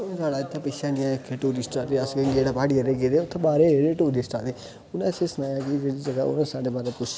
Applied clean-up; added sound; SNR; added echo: none; none; none; none.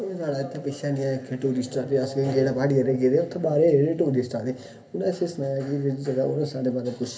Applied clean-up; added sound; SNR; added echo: none; none; none; reverberation time 0.3 s.